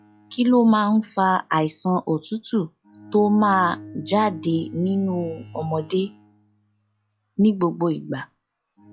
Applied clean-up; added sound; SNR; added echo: classical method log-MMSE.